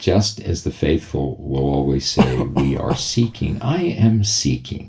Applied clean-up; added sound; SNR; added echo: none; Cough; 5 dB; reverberation time 0.2 s.